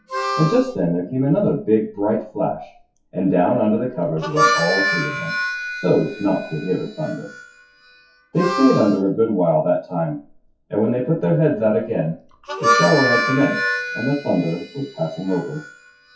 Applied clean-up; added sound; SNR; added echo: classical method WPE with log-MMSE.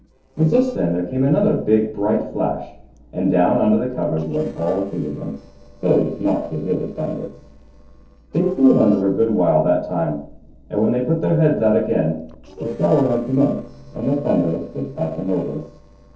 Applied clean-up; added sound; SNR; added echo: neural separator model SepFormer DNS4.